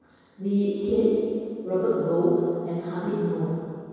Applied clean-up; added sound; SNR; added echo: none; none; none; reverberation time 2.2 s.